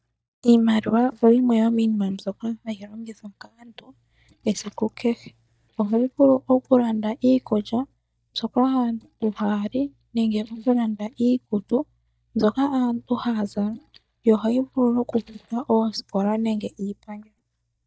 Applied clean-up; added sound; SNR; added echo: neural mask model DeepFilterNet 3.